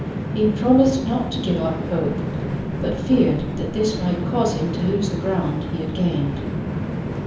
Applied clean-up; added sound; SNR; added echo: none; Train; 4 dB; reverberation time 0.7 s.